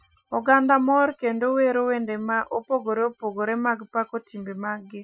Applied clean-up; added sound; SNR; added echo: classical method Wiener filter.